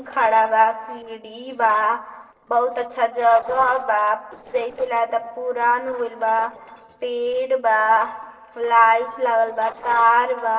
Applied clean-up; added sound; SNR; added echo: neural separator model SepFormer DNS4.